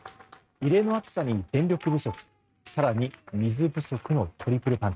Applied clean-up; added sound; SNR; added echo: neural mask model RNNoise.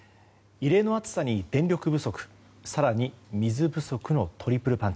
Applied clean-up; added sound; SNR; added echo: none; none; none; none.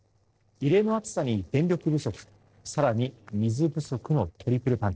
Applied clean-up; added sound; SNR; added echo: neural separator model SepFormer DNS4.